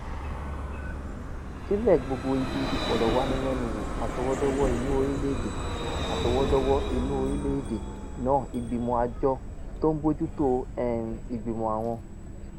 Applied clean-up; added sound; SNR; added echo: none; Vehicle; 3 dB; none.